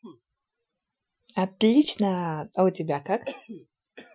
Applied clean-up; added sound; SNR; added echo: classical method Wiener filter.